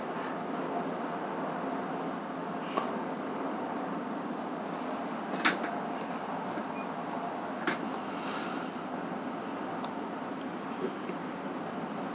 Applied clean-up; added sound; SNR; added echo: none; none; none; none.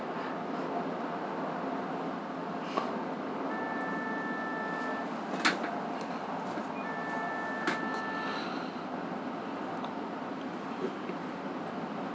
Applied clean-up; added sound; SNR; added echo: none; Wind instrument, woodwind instrument; 6 dB; none.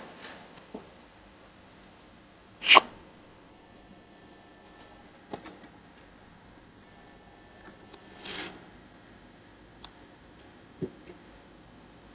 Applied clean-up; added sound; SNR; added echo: neural mask model DeepFilterNet 3.